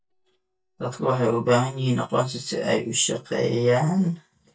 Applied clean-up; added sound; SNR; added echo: neural mask model DeepFilterNet 3.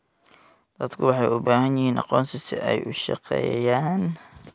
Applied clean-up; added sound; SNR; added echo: none; none; none; none.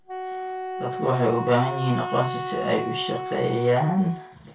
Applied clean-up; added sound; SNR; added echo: none; Wind instrument, woodwind instrument; 7 dB; reverberation time 0.2 s.